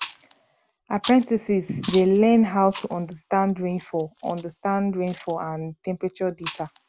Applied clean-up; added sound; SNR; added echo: none; Chewing, mastication; 15 dB; none.